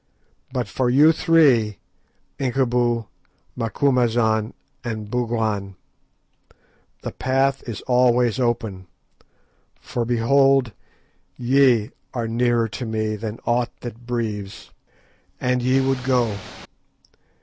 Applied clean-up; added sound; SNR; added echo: none; Ocean / Boat, Water vehicle; 15 dB; none.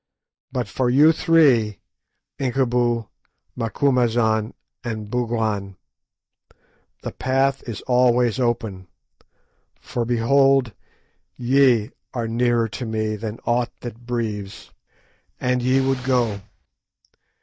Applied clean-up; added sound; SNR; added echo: neural mask model DeepFilterNet 3.